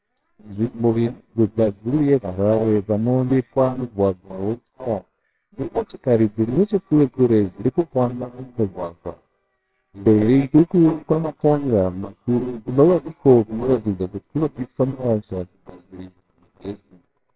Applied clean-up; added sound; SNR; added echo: neural separator model SepFormer WHAMR!.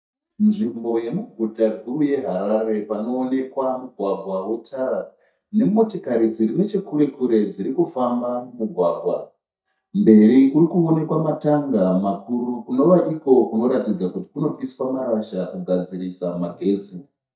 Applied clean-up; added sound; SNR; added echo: neural mask model DeepFilterNet 3.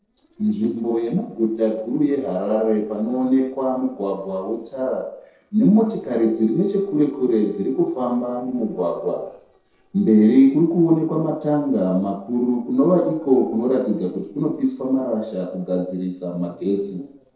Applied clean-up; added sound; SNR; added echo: neural separator model SepFormer DNS4.